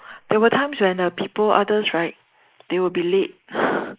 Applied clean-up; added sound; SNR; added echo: neural mask model Resemble Enhance denoiser.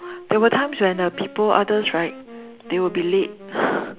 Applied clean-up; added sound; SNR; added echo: none; Wind instrument, woodwind instrument; 18 dB; none.